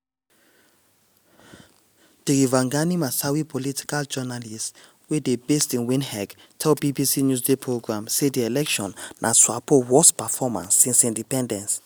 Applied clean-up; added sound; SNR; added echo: none; none; none; none.